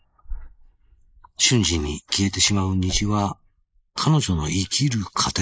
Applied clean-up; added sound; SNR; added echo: neural mask model Resemble Enhance denoiser.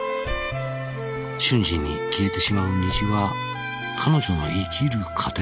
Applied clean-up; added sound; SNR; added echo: none; Slam / Car; 13 dB; none.